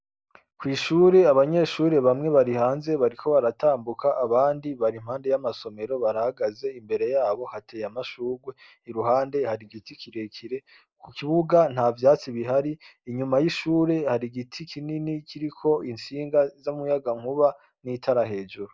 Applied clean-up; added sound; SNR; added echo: neural mask model Resemble Enhance denoiser.